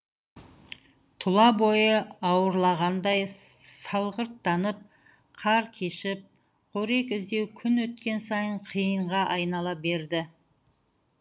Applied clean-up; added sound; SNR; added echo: none; none; none; none.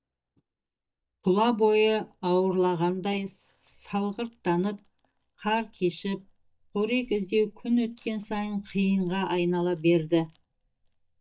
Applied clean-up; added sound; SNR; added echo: neural mask model DeepFilterNet 3.